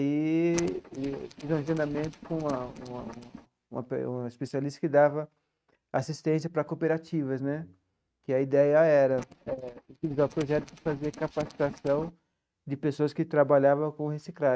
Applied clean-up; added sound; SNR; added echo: neural mask model RNNoise.